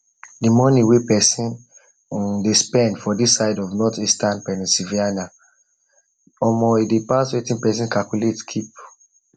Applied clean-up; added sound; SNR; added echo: none; none; none; none.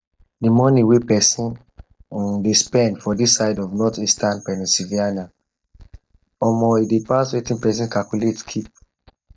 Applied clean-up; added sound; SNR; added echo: neural mask model DeepFilterNet 3.